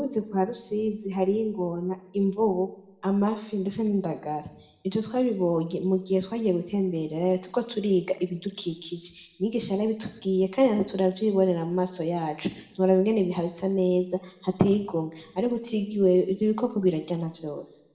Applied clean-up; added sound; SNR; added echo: none; none; none; reverberation time 0.7 s.